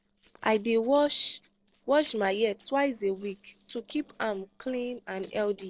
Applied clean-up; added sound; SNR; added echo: neural separator model SepFormer DNS4.